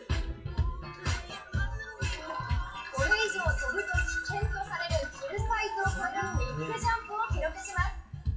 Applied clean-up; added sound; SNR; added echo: classical method WPE with log-MMSE.